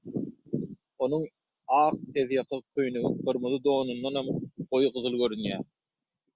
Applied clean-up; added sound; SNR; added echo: none; none; none; none.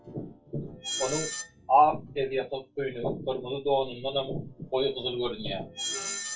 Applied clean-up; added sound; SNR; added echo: none; Screech; 10 dB; reverberation time 0.2 s.